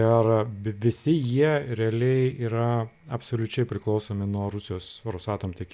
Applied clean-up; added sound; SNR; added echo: none; none; none; none.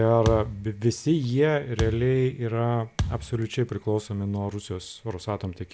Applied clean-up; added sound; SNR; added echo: none; Thump, thud; 8 dB; none.